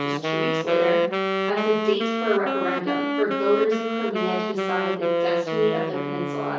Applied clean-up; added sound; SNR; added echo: none; Wind instrument, woodwind instrument; -2 dB; reverberation time 0.6 s.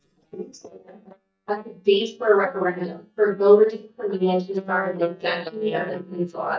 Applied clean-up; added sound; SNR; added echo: neural mask model DeepFilterNet 3.